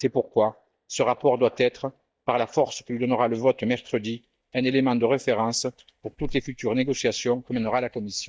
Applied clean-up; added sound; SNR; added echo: neural mask model DeepFilterNet 3.